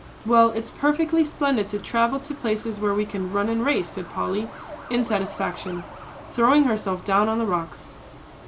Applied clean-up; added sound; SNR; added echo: none; Truck; 19 dB; none.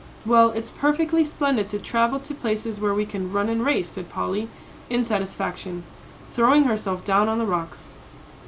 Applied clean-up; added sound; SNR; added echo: none; none; none; none.